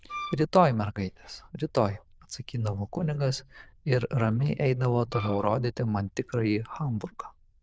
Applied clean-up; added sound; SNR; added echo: neural diffusion model UNIVERSE++.